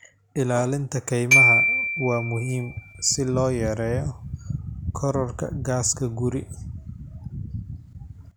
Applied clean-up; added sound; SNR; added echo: none; Glockenspiel; -3 dB; none.